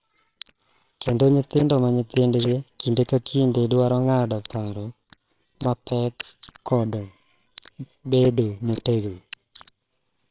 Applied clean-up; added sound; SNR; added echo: neural separator model SepFormer WHAMR!.